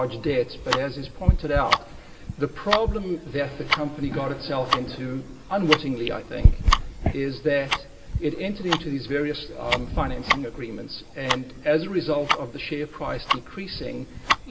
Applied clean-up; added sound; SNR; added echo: none; Tick-tock; -1 dB; reverberation time 0.6 s.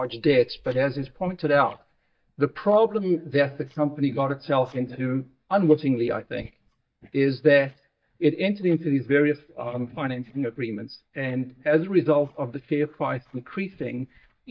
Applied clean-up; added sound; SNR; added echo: neural mask model DeepFilterNet 3.